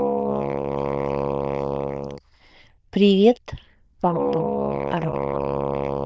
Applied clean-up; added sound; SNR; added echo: neural diffusion model UNIVERSE++.